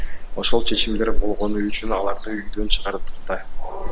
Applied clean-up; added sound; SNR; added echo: none; Ocean; -5 dB; none.